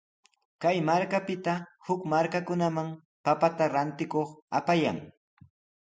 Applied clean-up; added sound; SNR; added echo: none; none; none; none.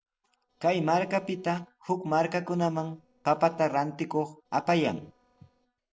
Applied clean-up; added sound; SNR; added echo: neural separator model SepFormer DNS4.